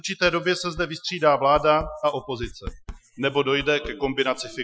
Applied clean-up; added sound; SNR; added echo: classical method Wiener filter.